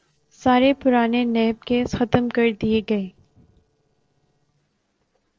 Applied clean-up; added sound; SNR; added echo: neural separator model SepFormer DNS4.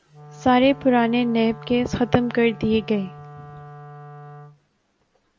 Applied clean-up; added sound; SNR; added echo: none; Wind instrument, woodwind instrument; 18 dB; none.